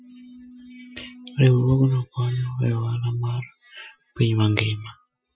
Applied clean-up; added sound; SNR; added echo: classical method Wiener filter.